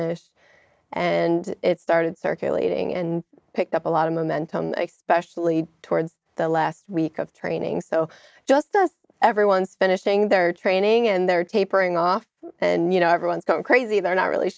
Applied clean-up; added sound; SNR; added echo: none; none; none; none.